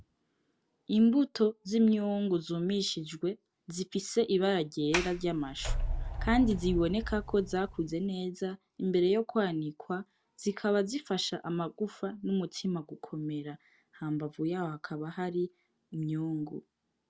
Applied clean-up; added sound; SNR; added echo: none; Sliding door; 4 dB; none.